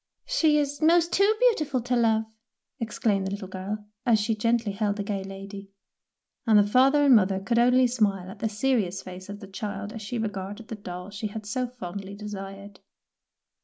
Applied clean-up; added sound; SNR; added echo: none; none; none; none.